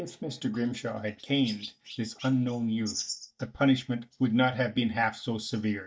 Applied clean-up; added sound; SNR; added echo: neural mask model DeepFilterNet 3.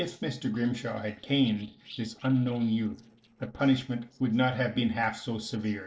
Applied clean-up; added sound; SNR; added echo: neural separator model SepFormer DNS4.